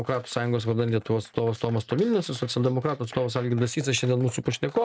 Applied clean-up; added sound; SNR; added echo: neural mask model RNNoise.